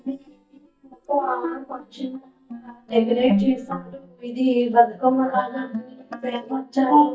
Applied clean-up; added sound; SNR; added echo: neural mask model DeepFilterNet 3.